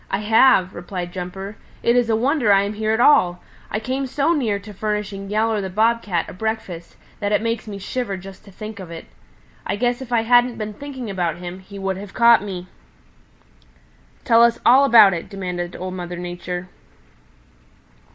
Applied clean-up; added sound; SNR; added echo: none; none; none; none.